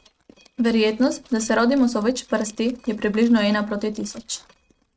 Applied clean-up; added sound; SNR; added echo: neural mask model RNNoise.